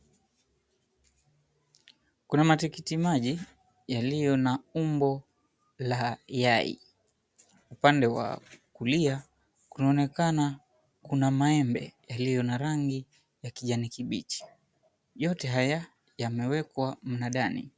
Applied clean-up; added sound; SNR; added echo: none; none; none; none.